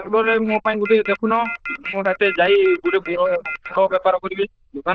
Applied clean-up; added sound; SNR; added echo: neural diffusion model UNIVERSE++.